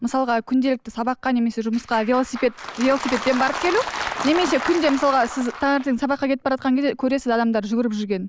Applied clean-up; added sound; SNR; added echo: none; none; none; none.